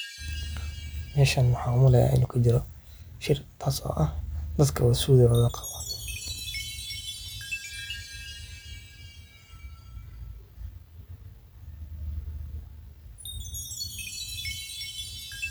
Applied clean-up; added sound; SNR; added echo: none; Chime; 14 dB; none.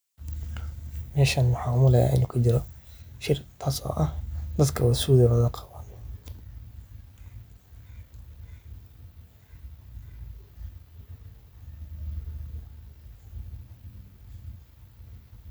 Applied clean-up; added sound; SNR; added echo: none; none; none; none.